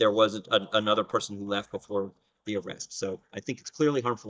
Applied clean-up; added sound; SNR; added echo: neural mask model DeepFilterNet 3.